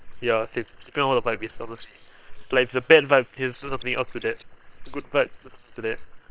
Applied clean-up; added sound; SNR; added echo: neural separator model SepFormer WHAM!.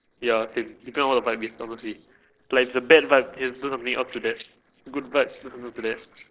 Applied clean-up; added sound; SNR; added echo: neural separator model SepFormer DNS4.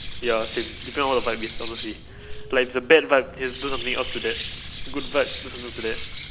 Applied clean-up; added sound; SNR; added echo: none; Bird; 8 dB; none.